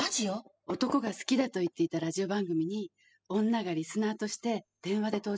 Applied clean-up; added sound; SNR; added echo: classical method spectral subtraction.